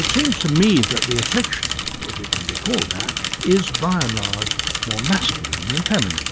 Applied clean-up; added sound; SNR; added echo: none; Mechanisms / Bicycle; 2 dB; none.